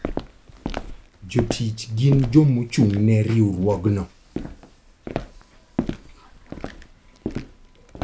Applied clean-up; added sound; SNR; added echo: none; Walk, footsteps; 10 dB; none.